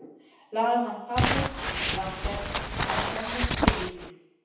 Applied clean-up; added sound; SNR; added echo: none; Crumpling, crinkling; -5 dB; reverberation time 0.9 s.